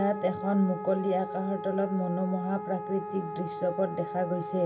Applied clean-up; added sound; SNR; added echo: none; Wind instrument, woodwind instrument; 8 dB; reverberation time 1.5 s.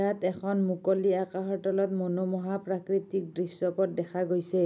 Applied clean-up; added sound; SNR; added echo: none; none; none; none.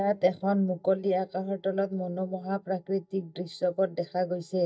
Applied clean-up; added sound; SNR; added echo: neural mask model DeepFilterNet 3.